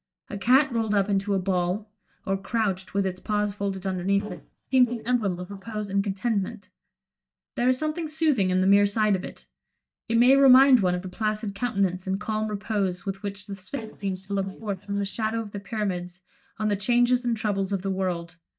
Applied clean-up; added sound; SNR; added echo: neural mask model DeepFilterNet 3.